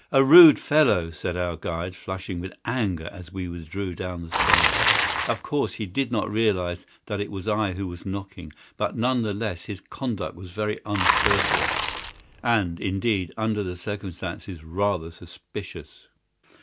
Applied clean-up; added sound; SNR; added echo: none; Bicycle; 6 dB; none.